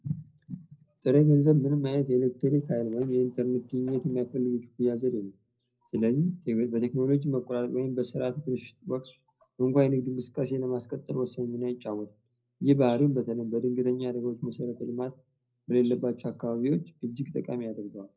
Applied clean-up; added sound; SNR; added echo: neural separator model SepFormer DNS4.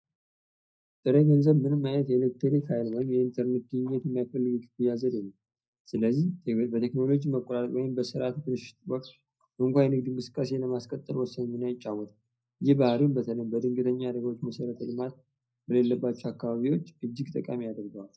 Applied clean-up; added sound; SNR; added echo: neural mask model DeepFilterNet 3.